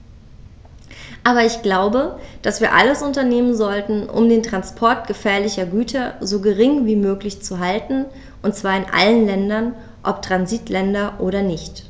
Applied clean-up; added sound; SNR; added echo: none; none; none; none.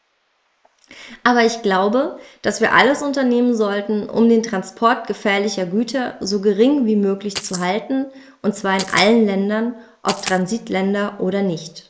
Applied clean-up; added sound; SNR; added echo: neural mask model Resemble Enhance denoiser.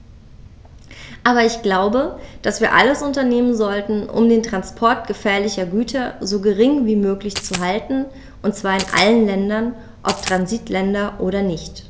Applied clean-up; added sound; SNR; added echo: none; Coin (dropping); 9 dB; none.